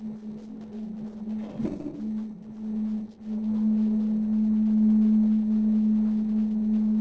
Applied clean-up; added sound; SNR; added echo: neural separator model SepFormer DNS4.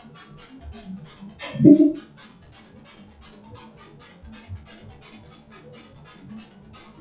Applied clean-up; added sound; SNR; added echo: classical method WPE with log-MMSE.